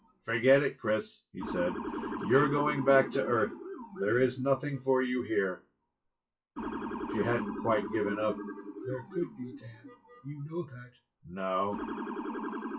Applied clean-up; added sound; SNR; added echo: classical method WPE with log-MMSE.